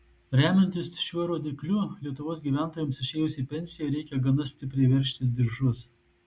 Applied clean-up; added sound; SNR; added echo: none; none; none; none.